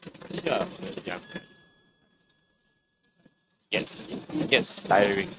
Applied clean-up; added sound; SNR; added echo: neural mask model RNNoise.